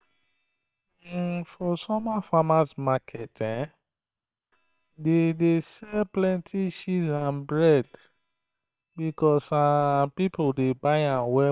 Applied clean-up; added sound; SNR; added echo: neural separator model SepFormer WHAM!.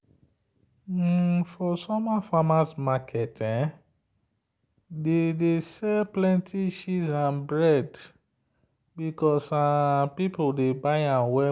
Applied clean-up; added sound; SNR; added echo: none; none; none; none.